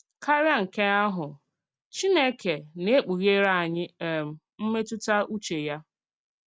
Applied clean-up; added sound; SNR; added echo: none; none; none; none.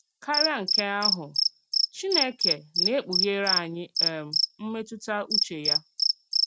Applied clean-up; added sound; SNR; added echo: none; Cricket; -4 dB; none.